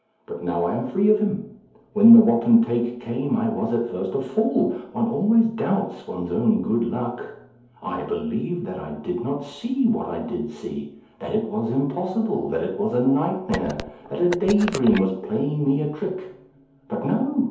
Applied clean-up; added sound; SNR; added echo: none; Telephone; 10 dB; reverberation time 2.2 s.